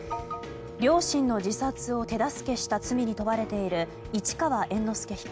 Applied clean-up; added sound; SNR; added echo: none; Wind instrument, woodwind instrument; 15 dB; none.